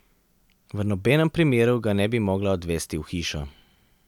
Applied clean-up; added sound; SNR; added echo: none; none; none; none.